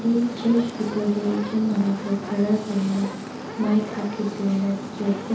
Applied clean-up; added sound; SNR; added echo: none; Fire; 14 dB; reverberation time 0.8 s.